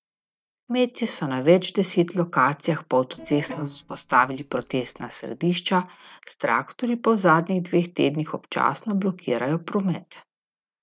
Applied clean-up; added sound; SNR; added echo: neural mask model DeepFilterNet 3.